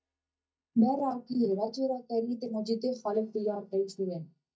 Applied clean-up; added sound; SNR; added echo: neural mask model DeepFilterNet 3.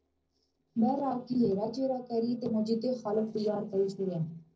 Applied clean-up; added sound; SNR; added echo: neural separator model SepFormer DNS4.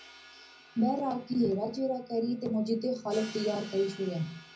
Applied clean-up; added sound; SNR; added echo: none; Crash cymbal; 19 dB; reverberation time 0.4 s.